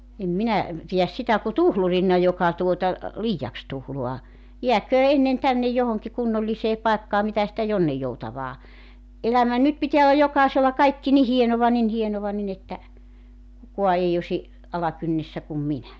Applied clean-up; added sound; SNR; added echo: none; none; none; none.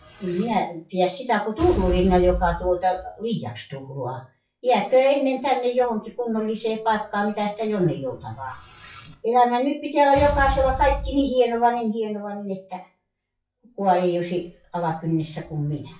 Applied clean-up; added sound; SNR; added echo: classical method WPE with log-MMSE.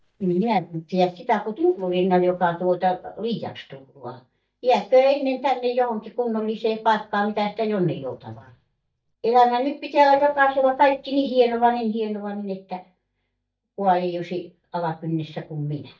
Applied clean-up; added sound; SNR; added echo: neural mask model DeepFilterNet 3.